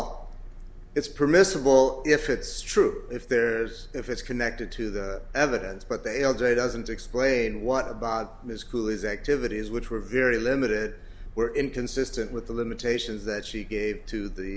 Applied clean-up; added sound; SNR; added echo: none; none; none; none.